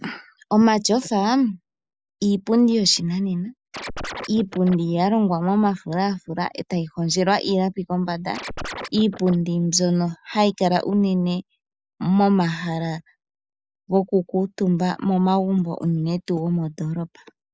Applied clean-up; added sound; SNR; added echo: neural mask model Resemble Enhance denoiser.